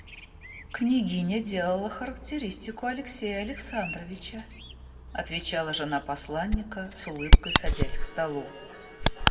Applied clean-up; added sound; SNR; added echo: none; Bird vocalization, bird call, bird song; -4 dB; reverberation time 0.9 s.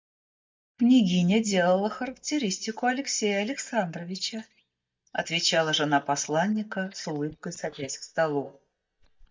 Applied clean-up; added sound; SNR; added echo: neural mask model DeepFilterNet 3.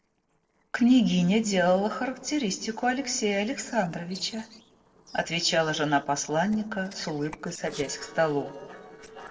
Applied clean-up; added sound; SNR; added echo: neural separator model SepFormer DNS4.